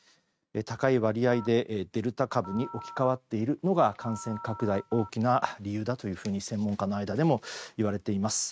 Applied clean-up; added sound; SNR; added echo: neural mask model RNNoise.